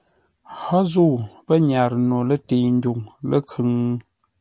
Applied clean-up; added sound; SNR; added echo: none; none; none; none.